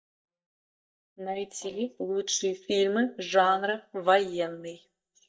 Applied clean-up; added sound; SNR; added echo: neural mask model DeepFilterNet 3.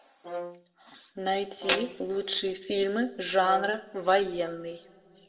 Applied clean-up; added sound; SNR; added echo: none; Brass instrument; 13 dB; reverberation time 1.3 s.